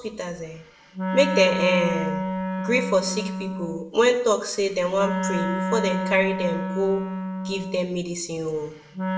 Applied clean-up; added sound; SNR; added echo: none; Wind instrument, woodwind instrument; 4 dB; reverberation time 0.6 s.